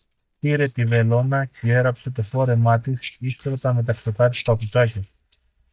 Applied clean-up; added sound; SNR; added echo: neural mask model DeepFilterNet 3.